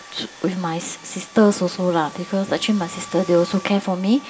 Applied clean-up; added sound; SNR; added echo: none; Domestic sounds, home sounds; 19 dB; reverberation time 0.2 s.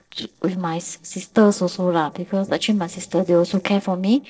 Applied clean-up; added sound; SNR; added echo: neural separator model SepFormer DNS4.